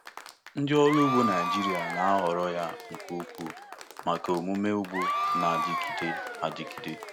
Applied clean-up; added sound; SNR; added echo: none; Applause / Crowd / Cheering; 4 dB; none.